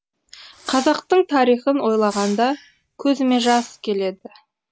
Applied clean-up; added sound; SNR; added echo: none; Fireworks; 19 dB; none.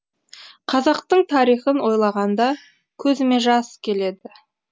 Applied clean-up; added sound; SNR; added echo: none; none; none; none.